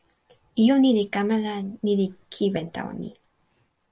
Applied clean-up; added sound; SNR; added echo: none; none; none; none.